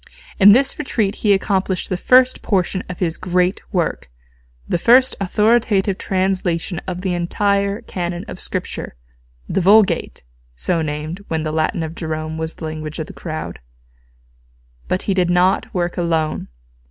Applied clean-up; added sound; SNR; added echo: none; none; none; none.